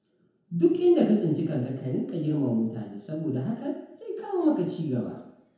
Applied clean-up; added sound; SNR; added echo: none; none; none; reverberation time 0.9 s.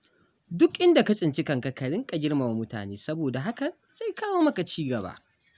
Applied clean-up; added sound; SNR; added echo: none; none; none; none.